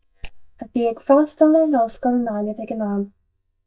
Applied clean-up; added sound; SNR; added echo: neural mask model DeepFilterNet 3.